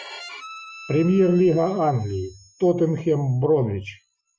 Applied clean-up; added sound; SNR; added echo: classical method Wiener filter.